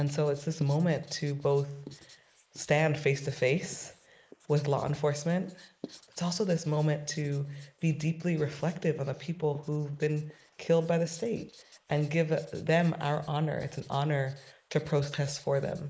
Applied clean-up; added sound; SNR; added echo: neural mask model Resemble Enhance denoiser.